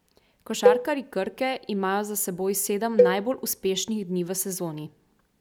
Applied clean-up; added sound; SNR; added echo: none; Cowbell; -1 dB; none.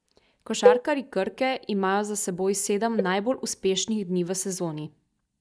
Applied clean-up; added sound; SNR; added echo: neural mask model DeepFilterNet 3.